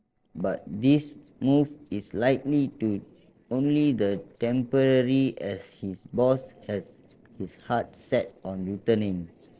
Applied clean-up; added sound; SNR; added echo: neural separator model SepFormer DNS4.